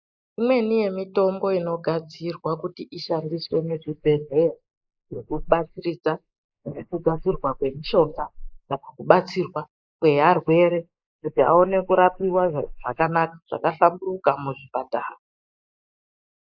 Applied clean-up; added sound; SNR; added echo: neural mask model Resemble Enhance denoiser.